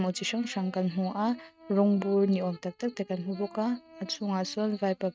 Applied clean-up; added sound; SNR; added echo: neural mask model RNNoise.